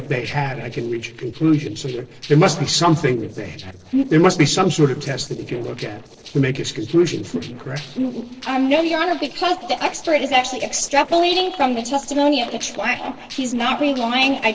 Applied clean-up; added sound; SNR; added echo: neural separator model SepFormer DNS4.